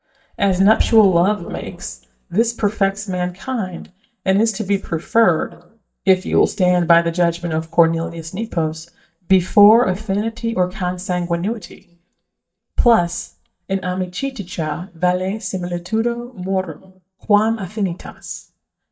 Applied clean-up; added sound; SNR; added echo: neural mask model DeepFilterNet 3.